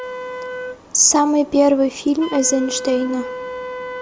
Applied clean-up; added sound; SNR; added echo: none; Wind instrument, woodwind instrument; 11 dB; none.